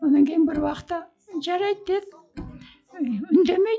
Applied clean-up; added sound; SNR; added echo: classical method log-MMSE.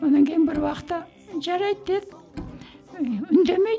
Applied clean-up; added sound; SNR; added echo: none; Bowed string instrument; 20 dB; none.